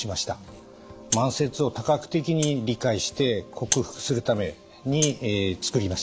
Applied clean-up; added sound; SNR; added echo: none; Rattle (instrument); 11 dB; none.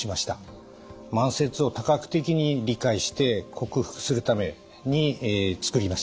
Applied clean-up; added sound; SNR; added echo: none; none; none; none.